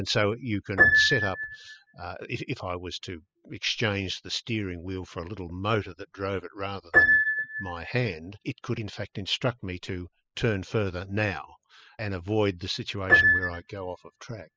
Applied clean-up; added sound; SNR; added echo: classical method spectral subtraction.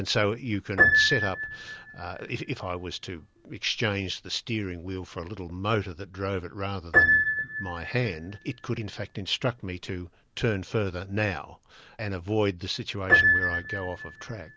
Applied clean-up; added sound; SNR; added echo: none; Piano; -1 dB; none.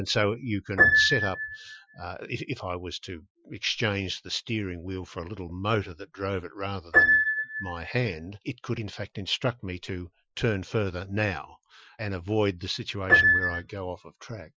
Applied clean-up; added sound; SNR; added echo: classical method Wiener filter.